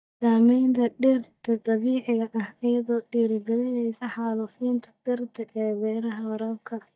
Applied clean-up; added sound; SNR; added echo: neural mask model DeepFilterNet 3.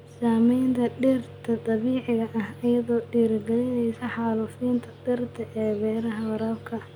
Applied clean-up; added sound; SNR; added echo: none; none; none; none.